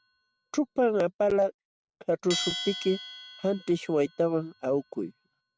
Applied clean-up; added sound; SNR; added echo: none; Bell; 13 dB; none.